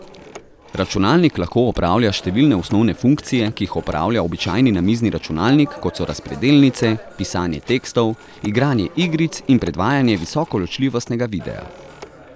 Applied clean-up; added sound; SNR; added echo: none; Telephone; 20 dB; none.